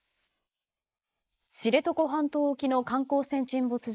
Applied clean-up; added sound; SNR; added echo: neural mask model Resemble Enhance denoiser.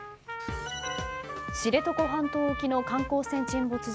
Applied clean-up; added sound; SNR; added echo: none; Trumpet; 8 dB; none.